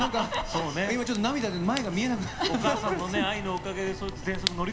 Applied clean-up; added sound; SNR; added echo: none; Fire / Rain; 11 dB; reverberation time 0.5 s.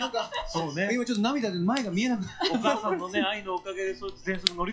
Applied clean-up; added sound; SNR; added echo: classical method WPE with log-MMSE.